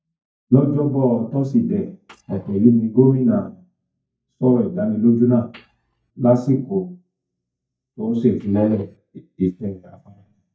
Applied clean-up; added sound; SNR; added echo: neural mask model DeepFilterNet 3.